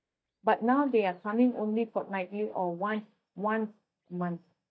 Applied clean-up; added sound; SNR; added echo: neural mask model DeepFilterNet 3.